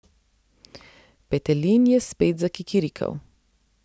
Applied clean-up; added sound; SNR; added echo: none; none; none; none.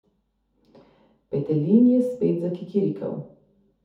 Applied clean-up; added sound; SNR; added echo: none; none; none; reverberation time 0.5 s.